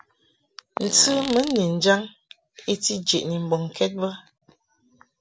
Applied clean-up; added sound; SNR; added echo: none; Fart; 10 dB; none.